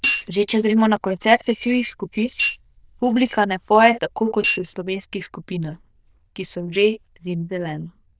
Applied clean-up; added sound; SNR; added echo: neural diffusion model UNIVERSE++.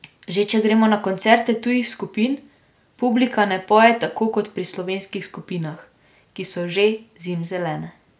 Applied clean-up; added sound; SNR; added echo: none; none; none; none.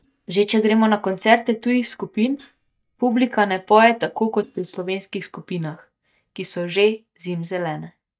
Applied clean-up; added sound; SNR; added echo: neural mask model DeepFilterNet 3.